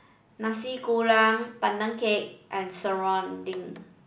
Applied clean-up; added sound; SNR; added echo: none; none; none; none.